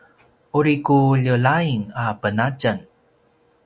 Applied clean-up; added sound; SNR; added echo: none; none; none; none.